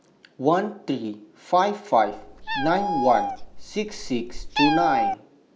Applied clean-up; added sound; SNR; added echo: none; Meow; 2 dB; none.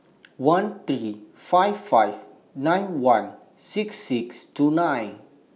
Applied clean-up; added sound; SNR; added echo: none; none; none; none.